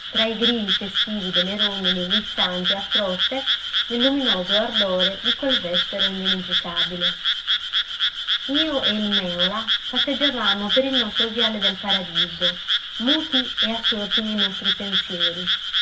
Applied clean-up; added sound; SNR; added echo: none; Frog; -4 dB; reverberation time 0.4 s.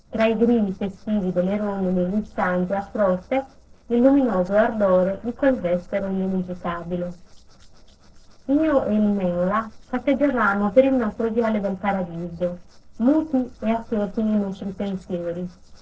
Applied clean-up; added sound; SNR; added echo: neural separator model SepFormer DNS4.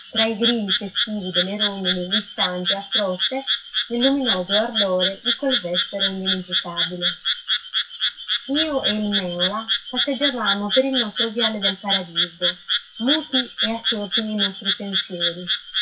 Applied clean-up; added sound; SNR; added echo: classical method WPE with log-MMSE.